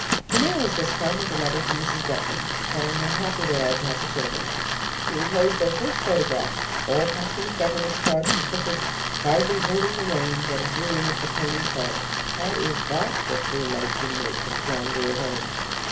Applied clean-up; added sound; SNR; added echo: none; Tools; -1 dB; reverberation time 0.5 s.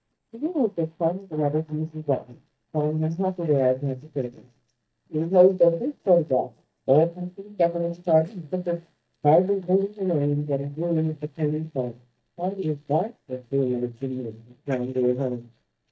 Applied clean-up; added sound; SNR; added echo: neural mask model DeepFilterNet 3.